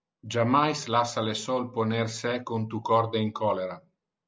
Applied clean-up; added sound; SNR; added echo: none; none; none; none.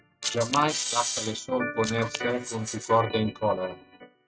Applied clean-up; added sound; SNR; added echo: neural mask model RNNoise.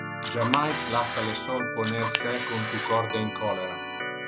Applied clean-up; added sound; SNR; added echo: none; Organ + Camera; 1 dB; none.